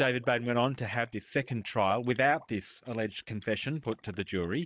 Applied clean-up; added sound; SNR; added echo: neural mask model DeepFilterNet 3.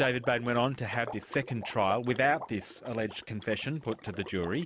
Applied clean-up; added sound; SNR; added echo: none; Water / Liquid; 15 dB; none.